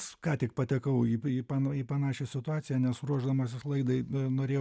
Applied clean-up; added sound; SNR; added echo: none; none; none; none.